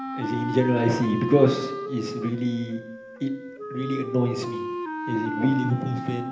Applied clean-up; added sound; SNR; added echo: none; Wind instrument, woodwind instrument; 7 dB; reverberation time 0.8 s.